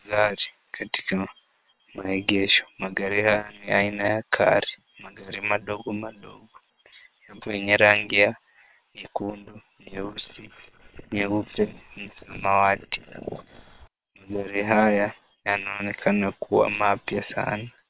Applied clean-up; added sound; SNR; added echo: neural separator model SepFormer WHAM!.